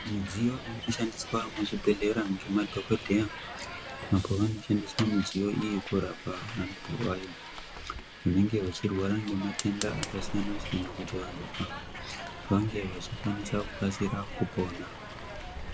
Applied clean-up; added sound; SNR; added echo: none; Fire + Hiss; 9 dB; none.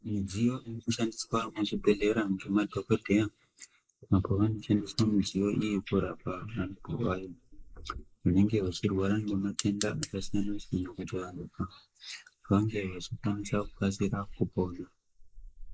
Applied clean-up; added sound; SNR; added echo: neural mask model Resemble Enhance denoiser.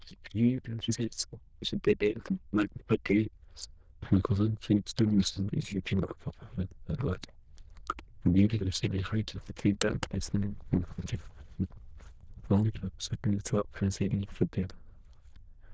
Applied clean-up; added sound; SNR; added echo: neural diffusion model UNIVERSE++.